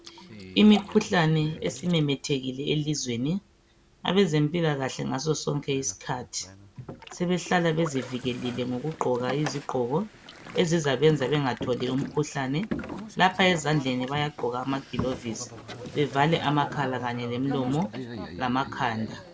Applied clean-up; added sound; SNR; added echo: none; Boat, Water vehicle; 13 dB; none.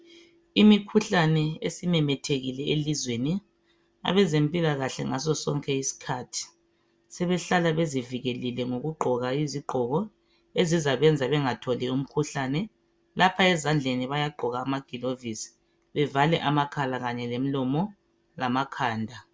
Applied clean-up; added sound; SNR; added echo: none; none; none; none.